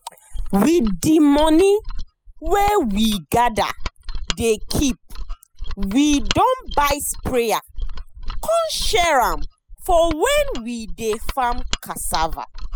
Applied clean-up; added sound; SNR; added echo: classical method spectral subtraction.